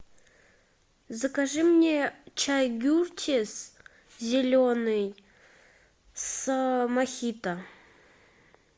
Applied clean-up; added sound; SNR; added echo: none; none; none; none.